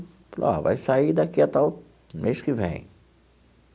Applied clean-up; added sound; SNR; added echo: none; none; none; none.